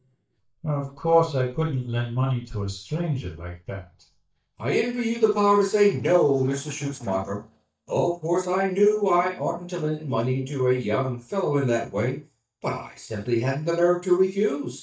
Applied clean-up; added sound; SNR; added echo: neural mask model DeepFilterNet 3.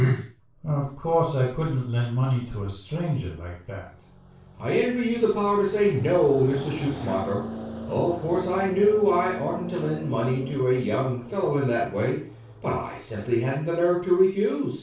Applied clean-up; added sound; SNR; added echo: none; Car passing by; 15 dB; reverberation time 0.4 s.